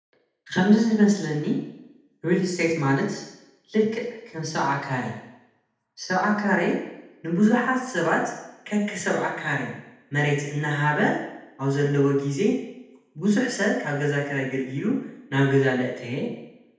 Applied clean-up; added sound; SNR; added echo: none; none; none; reverberation time 0.8 s.